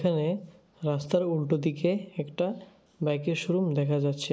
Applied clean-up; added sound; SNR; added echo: none; none; none; none.